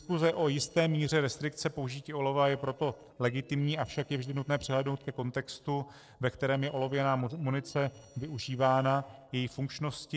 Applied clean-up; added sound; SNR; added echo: neural separator model SepFormer DNS4.